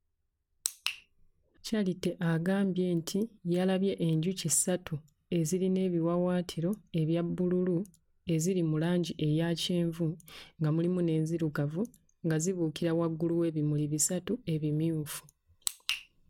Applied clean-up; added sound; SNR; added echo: none; none; none; none.